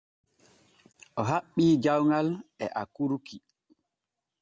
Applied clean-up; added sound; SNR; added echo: none; none; none; none.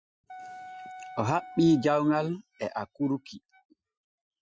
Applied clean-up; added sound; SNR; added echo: classical method Wiener filter.